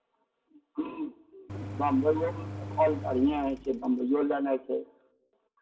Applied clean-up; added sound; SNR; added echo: none; Engine; 10 dB; reverberation time 0.4 s.